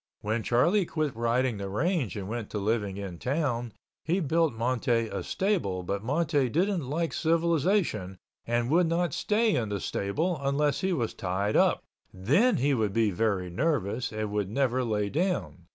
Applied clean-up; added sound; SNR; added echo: none; none; none; none.